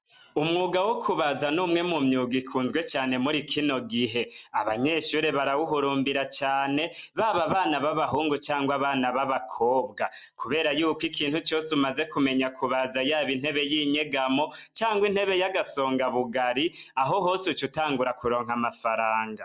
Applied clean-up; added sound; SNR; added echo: none; none; none; none.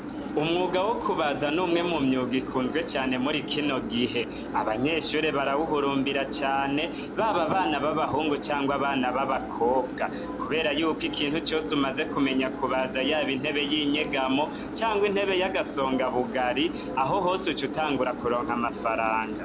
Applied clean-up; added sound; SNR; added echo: none; Engine; 7 dB; none.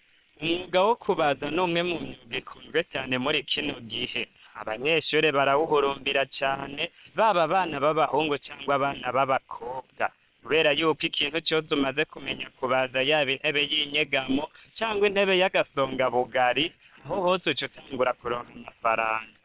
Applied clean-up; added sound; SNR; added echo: neural separator model SepFormer WHAM!.